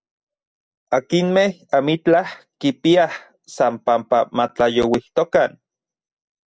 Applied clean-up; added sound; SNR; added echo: none; none; none; none.